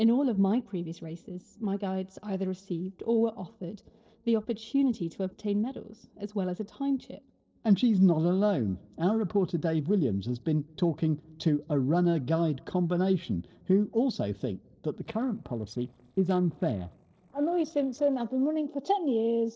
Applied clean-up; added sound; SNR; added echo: neural separator model SepFormer DNS4.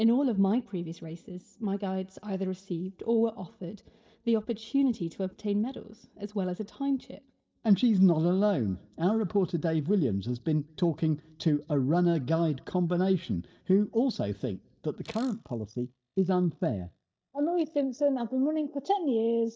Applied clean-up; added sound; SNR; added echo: neural mask model DeepFilterNet 3.